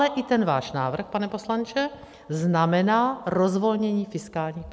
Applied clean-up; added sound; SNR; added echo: none; none; none; none.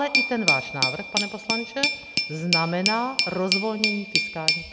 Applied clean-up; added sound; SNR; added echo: none; Glass; -2 dB; none.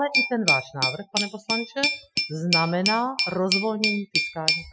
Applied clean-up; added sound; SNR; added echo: classical method Wiener filter.